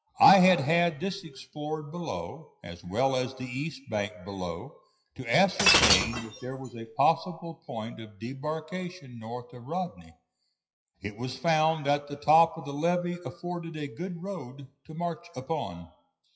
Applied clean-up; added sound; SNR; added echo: classical method WPE with log-MMSE.